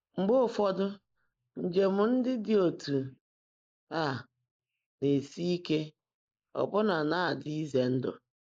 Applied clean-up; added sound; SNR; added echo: neural mask model Resemble Enhance denoiser.